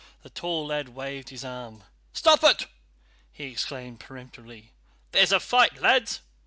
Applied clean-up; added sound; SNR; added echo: none; none; none; none.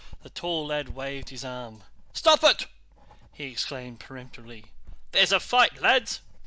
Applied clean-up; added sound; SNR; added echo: none; Writing; 15 dB; none.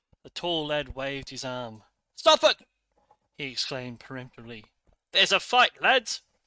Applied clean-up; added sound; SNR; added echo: neural mask model RNNoise.